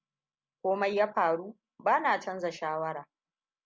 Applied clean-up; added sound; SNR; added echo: none; none; none; none.